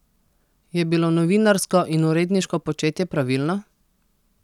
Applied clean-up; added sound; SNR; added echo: none; none; none; none.